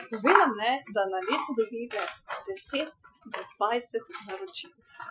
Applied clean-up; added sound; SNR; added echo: classical method Wiener filter.